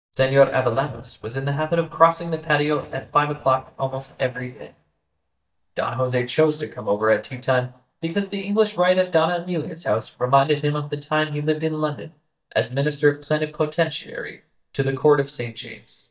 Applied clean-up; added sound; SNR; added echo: neural mask model DeepFilterNet 3.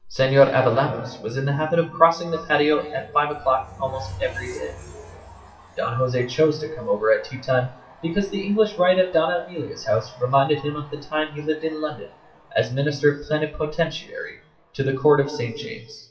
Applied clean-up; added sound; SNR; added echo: classical method WPE with log-MMSE.